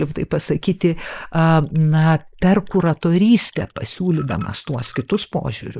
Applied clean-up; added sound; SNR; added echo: neural mask model Resemble Enhance denoiser.